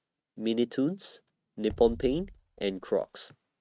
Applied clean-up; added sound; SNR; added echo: neural mask model RNNoise.